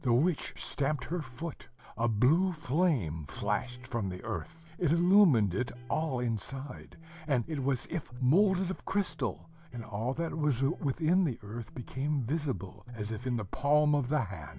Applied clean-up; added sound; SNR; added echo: none; Electric guitar; 19 dB; none.